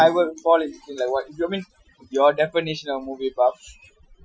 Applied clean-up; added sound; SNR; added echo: classical method Wiener filter.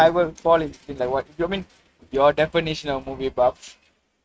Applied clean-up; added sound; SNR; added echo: neural mask model RNNoise.